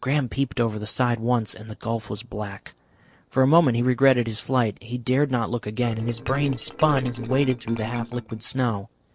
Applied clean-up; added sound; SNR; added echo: neural separator model SepFormer DNS4.